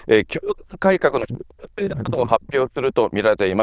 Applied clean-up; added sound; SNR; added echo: neural diffusion model UNIVERSE++.